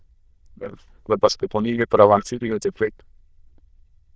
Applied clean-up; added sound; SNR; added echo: neural diffusion model UNIVERSE++.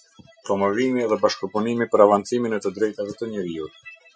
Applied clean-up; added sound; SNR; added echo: classical method Wiener filter.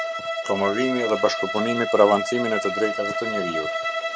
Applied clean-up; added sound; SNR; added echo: none; Bowed string instrument; 3 dB; none.